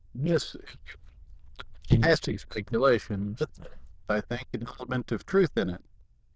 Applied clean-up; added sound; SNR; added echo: neural diffusion model UNIVERSE++.